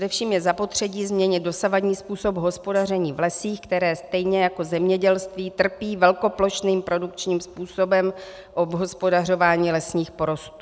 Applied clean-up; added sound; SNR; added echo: none; none; none; none.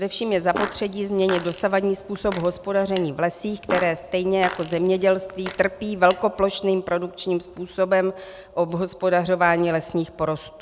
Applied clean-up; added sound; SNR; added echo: none; Fart; 13 dB; none.